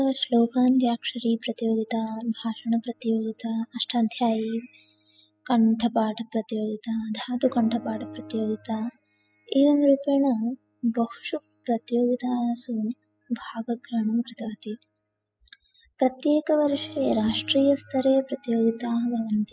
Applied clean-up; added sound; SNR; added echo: classical method spectral subtraction.